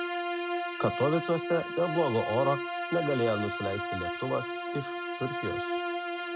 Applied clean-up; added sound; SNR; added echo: none; Bowed string instrument; 2 dB; none.